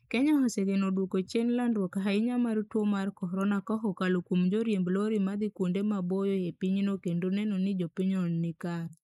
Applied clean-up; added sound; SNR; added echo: neural mask model Resemble Enhance denoiser.